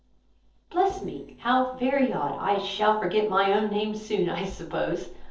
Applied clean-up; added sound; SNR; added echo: neural separator model SepFormer DNS4.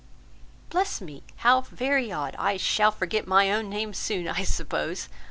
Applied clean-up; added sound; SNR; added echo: none; none; none; none.